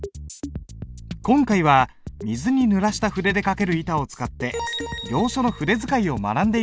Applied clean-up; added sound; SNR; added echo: none; none; none; none.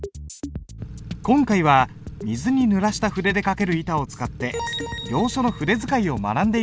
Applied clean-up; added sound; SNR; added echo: none; Engine / Truck / Car; 18 dB; none.